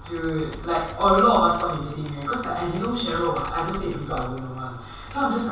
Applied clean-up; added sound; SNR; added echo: none; Computer keyboard; 15 dB; reverberation time 0.7 s.